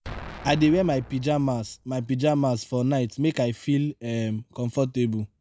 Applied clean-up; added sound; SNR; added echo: none; Explosion; 16 dB; none.